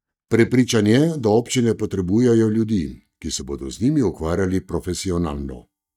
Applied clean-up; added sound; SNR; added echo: neural mask model DeepFilterNet 3.